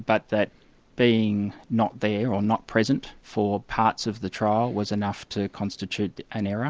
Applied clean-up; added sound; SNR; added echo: none; none; none; none.